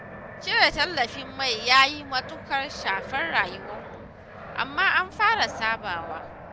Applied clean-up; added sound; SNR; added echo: none; Fixed-wing aircraft, airplane; 13 dB; none.